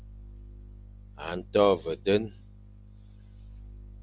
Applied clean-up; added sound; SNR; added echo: none; none; none; none.